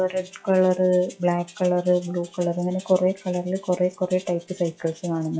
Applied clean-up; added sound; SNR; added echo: classical method log-MMSE.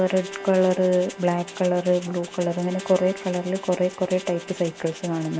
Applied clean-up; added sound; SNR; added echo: none; Bowed string instrument + Rattle (instrument); 16 dB; none.